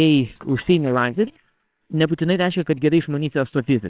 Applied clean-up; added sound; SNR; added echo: neural separator model SepFormer WHAMR!.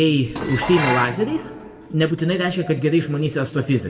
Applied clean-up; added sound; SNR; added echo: none; Dishes, pots, and pans; 9 dB; reverberation time 1.3 s.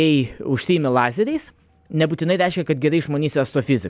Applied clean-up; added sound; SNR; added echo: none; none; none; none.